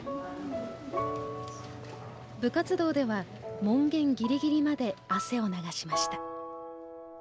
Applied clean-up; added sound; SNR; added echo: none; none; none; none.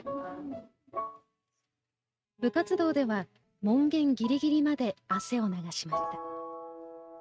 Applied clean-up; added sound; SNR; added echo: neural mask model RNNoise.